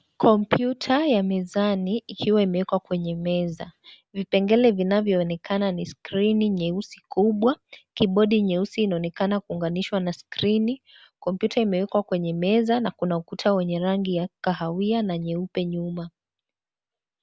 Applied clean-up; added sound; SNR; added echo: none; none; none; none.